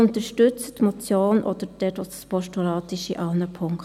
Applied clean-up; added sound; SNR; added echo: none; none; none; none.